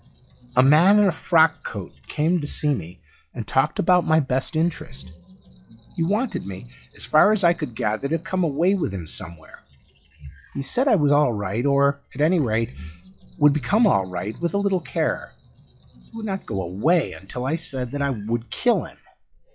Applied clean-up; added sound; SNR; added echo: classical method log-MMSE.